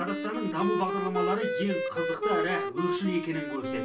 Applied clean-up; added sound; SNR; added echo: none; Wind instrument, woodwind instrument; 0 dB; reverberation time 0.2 s.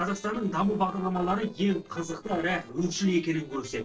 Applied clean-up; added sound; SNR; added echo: neural separator model SepFormer DNS4.